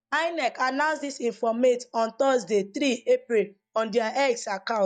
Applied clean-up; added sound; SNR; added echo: neural mask model DeepFilterNet 3.